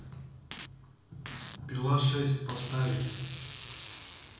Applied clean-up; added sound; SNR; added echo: none; Packing tape, duct tape; 18 dB; reverberation time 0.9 s.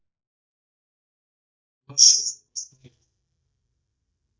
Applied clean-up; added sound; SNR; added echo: neural mask model DeepFilterNet 3.